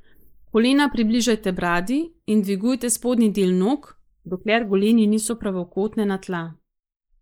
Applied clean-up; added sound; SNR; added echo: neural mask model Resemble Enhance denoiser.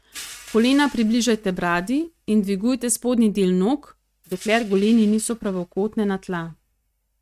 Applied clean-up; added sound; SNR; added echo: neural mask model RNNoise.